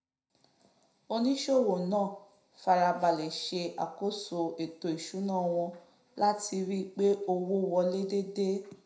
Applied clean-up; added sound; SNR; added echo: none; none; none; reverberation time 0.4 s.